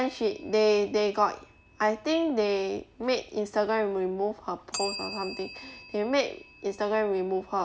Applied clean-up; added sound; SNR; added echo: none; Bell; 17 dB; none.